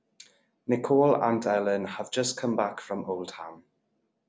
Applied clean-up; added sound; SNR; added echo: none; none; none; none.